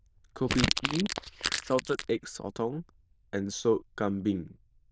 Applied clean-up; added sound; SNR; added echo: neural diffusion model UNIVERSE++.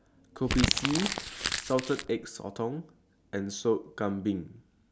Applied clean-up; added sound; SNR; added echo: none; Crumpling, crinkling; 0 dB; none.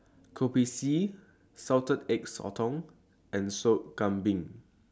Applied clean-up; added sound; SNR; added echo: none; none; none; none.